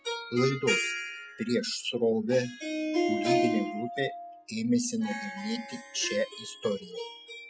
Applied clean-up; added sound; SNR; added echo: classical method spectral subtraction.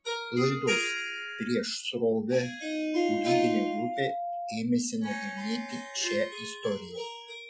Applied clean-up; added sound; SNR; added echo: classical method Wiener filter.